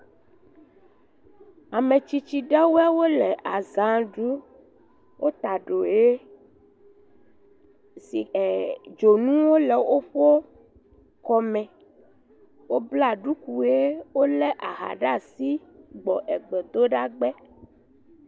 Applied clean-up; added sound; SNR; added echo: none; none; none; none.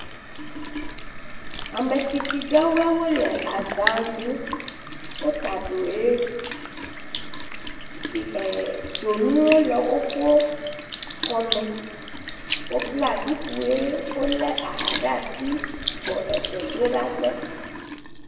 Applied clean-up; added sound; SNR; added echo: none; Sink (filling or washing) / Liquid; 5 dB; reverberation time 1.0 s.